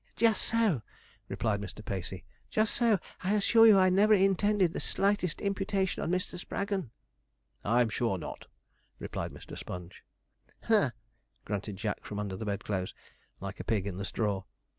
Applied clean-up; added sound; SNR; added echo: none; none; none; none.